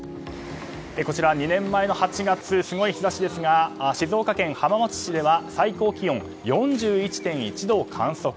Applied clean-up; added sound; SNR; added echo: none; none; none; none.